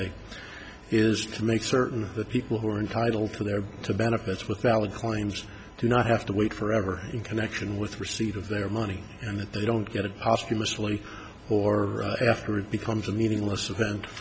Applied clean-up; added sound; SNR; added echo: none; none; none; none.